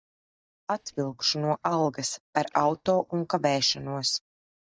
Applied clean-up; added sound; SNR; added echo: neural mask model DeepFilterNet 3.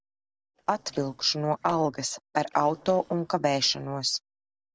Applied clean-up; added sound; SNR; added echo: neural separator model SepFormer DNS4.